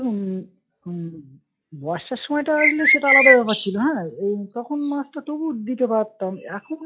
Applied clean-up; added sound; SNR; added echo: classical method log-MMSE.